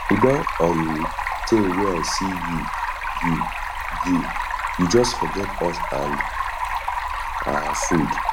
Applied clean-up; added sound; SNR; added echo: none; Stream; 1 dB; none.